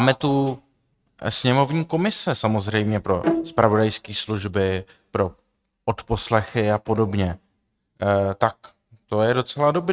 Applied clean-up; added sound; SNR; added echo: neural mask model RNNoise.